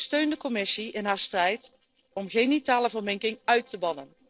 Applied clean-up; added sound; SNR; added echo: neural separator model SepFormer DNS4.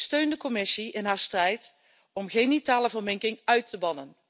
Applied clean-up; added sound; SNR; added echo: none; none; none; none.